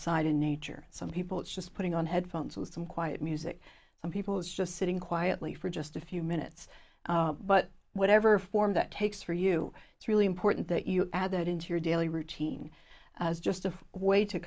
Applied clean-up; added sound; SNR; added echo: none; none; none; none.